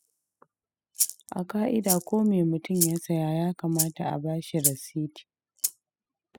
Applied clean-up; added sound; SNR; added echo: classical method spectral subtraction.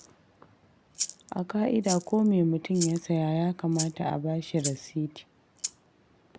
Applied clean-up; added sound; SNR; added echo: none; Rattle (instrument); 6 dB; none.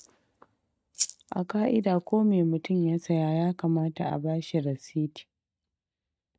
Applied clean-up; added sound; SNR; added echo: neural mask model DeepFilterNet 3.